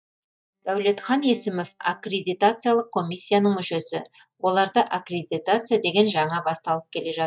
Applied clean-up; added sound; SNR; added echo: neural mask model DeepFilterNet 3.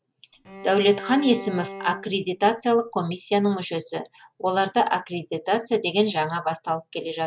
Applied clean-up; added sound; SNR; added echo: none; Bowed string instrument; 15 dB; none.